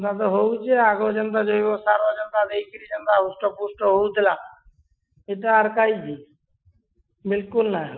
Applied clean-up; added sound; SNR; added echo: classical method Wiener filter.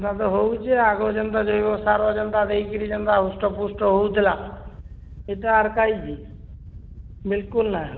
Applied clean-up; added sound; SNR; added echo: none; Wind / Boat, Water vehicle; 17 dB; none.